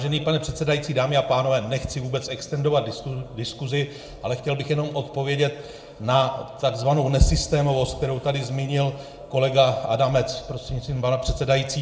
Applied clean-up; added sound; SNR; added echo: none; none; none; reverberation time 1.2 s.